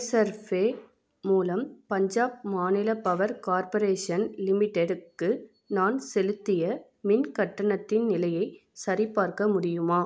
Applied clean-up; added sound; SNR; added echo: none; none; none; none.